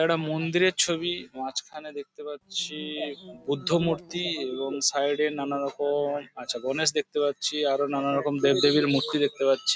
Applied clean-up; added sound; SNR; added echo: none; Insect; 19 dB; none.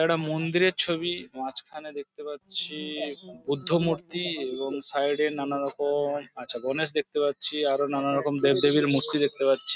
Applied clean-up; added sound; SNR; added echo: neural mask model RNNoise.